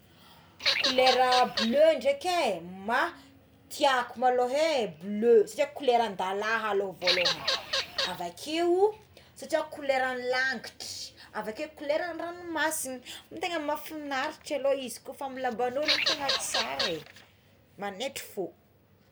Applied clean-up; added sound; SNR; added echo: none; Bird vocalization, bird call, bird song / Fowl; 0 dB; none.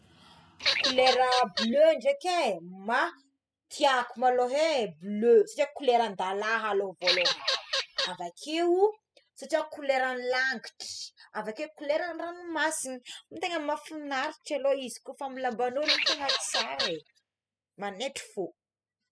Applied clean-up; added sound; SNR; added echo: classical method spectral subtraction.